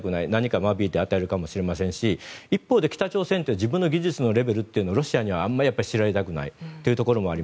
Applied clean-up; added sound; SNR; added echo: none; none; none; none.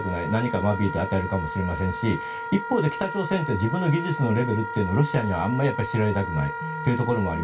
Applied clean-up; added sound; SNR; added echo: none; Wind instrument, woodwind instrument; 8 dB; reverberation time 0.2 s.